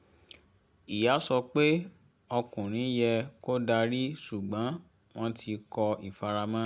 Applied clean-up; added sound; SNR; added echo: none; none; none; none.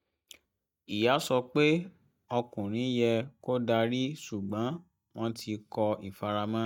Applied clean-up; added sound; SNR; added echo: neural mask model DeepFilterNet 3.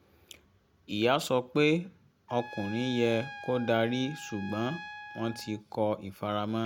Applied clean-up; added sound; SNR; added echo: none; Trumpet; 14 dB; none.